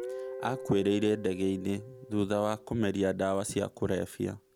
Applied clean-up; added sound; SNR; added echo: none; Guitar; 14 dB; none.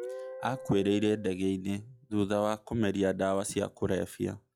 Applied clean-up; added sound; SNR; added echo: classical method log-MMSE.